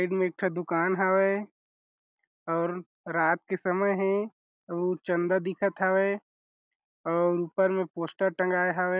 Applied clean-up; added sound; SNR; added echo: none; none; none; none.